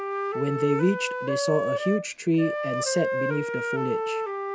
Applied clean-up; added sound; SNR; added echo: none; Wind instrument, woodwind instrument; 1 dB; none.